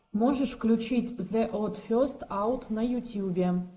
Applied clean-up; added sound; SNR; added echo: neural mask model Resemble Enhance denoiser.